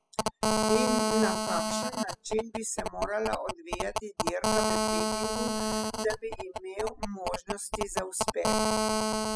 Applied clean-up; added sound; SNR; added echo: classical method spectral subtraction.